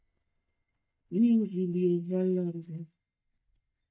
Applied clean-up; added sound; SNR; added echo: neural mask model DeepFilterNet 3.